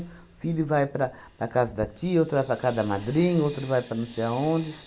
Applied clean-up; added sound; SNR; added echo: none; Hiss; 10 dB; none.